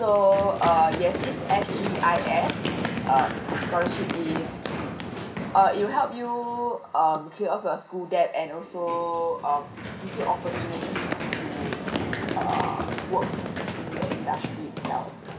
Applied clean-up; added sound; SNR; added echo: none; Run; 5 dB; reverberation time 0.3 s.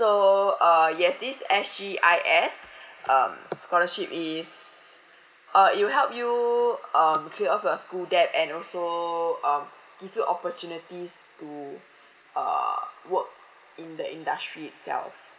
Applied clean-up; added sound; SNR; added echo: none; none; none; none.